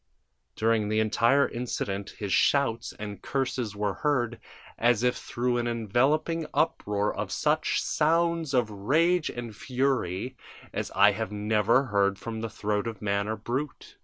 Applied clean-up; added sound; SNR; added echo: none; none; none; none.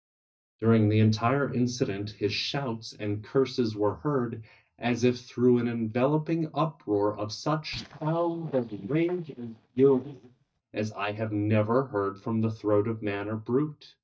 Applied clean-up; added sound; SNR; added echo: neural mask model DeepFilterNet 3.